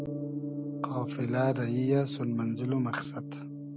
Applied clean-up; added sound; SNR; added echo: none; Gong; 5 dB; none.